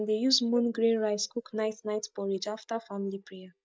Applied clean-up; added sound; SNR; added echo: neural mask model DeepFilterNet 3.